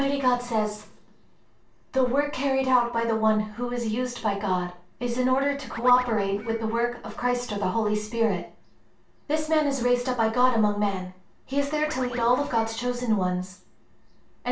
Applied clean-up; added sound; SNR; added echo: none; Scratching (performance technique); 16 dB; reverberation time 0.3 s.